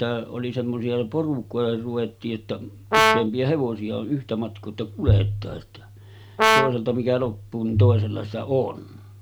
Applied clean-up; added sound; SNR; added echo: none; Brass instrument; -2 dB; none.